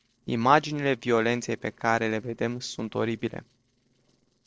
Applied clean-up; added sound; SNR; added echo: neural separator model SepFormer DNS4.